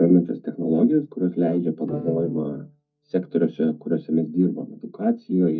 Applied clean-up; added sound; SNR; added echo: neural mask model DeepFilterNet 3.